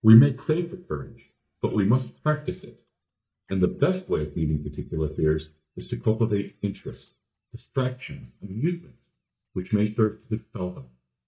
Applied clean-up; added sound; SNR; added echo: neural mask model DeepFilterNet 3.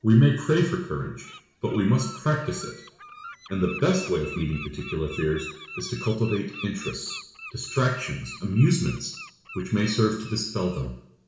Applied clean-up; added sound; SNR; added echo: none; Bird; 17 dB; reverberation time 0.7 s.